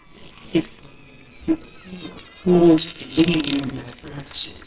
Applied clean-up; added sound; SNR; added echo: neural separator model SepFormer WHAMR!.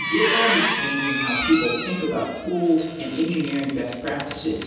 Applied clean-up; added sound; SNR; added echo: none; Squeak; 3 dB; reverberation time 1.1 s.